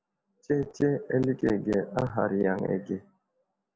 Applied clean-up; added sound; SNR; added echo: none; none; none; none.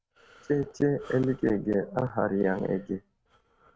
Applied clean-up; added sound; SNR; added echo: neural mask model RNNoise.